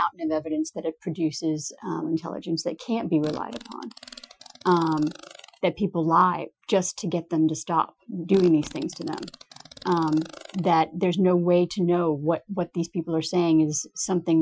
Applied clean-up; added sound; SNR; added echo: classical method Wiener filter.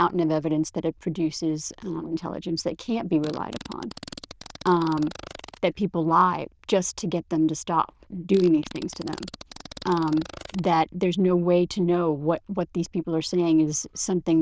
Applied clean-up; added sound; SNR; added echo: neural diffusion model UNIVERSE++.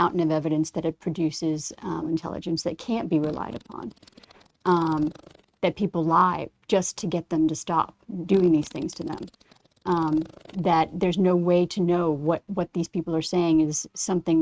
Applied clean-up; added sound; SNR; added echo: neural mask model RNNoise.